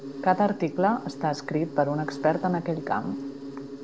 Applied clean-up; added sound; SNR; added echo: none; Insect; 10 dB; none.